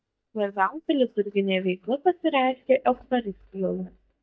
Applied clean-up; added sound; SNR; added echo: neural mask model DeepFilterNet 3.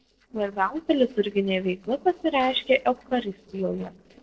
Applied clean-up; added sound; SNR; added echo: neural separator model SepFormer DNS4.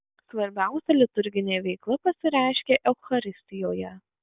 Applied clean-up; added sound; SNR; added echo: none; none; none; none.